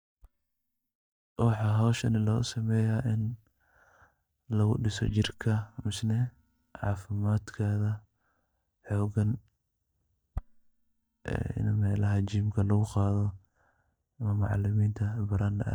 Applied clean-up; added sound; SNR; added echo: neural mask model DeepFilterNet 3.